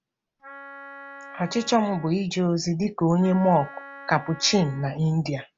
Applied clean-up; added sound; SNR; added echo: none; Wind instrument, woodwind instrument; 18 dB; none.